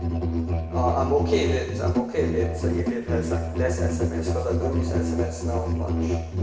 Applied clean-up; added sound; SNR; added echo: none; Musical instrument; -4 dB; reverberation time 1.2 s.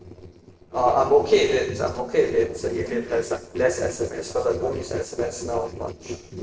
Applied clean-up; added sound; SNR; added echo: neural separator model SepFormer DNS4.